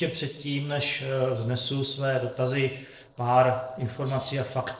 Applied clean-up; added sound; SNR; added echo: neural separator model SepFormer DNS4.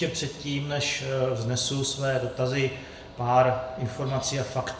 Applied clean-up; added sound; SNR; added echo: none; Mechanical fan; 20 dB; reverberation time 0.9 s.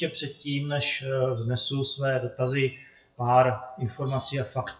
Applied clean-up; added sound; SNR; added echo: classical method WPE with log-MMSE.